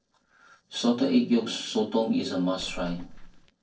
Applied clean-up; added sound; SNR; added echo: neural separator model SepFormer DNS4.